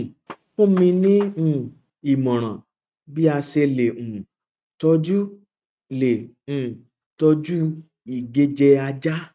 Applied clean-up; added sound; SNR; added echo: neural mask model RNNoise.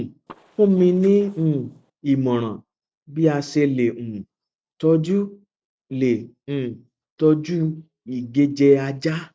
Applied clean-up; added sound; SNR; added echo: neural separator model SepFormer DNS4.